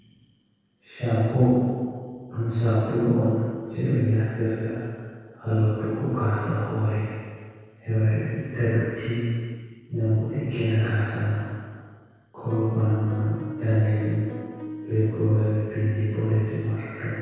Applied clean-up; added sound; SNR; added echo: neural separator model SepFormer DNS4.